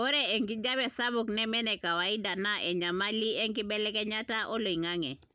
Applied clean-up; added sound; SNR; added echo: none; none; none; none.